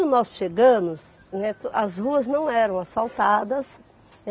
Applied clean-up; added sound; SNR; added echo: none; none; none; none.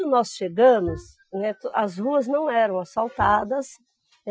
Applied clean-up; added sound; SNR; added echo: classical method Wiener filter.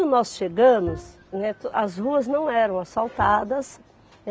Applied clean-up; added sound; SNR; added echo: none; Bowed string instrument; 15 dB; none.